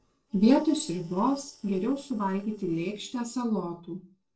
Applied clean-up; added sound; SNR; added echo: neural separator model SepFormer DNS4.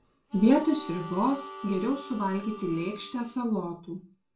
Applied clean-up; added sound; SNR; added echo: none; Harmonica; 15 dB; reverberation time 0.3 s.